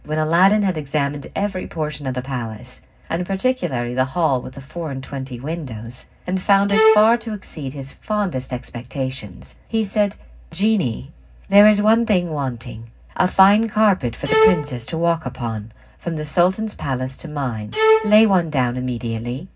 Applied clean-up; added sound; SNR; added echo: none; Bowed string instrument; -1 dB; reverberation time 0.4 s.